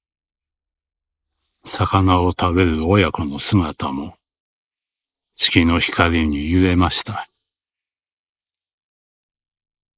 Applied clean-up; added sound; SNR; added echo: neural mask model Resemble Enhance denoiser.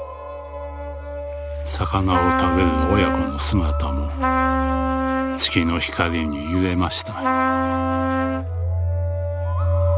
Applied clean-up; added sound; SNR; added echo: none; Trumpet; 0 dB; none.